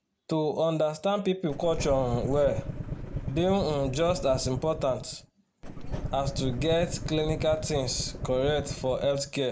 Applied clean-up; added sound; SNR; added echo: none; Engine starting / Car; 7 dB; none.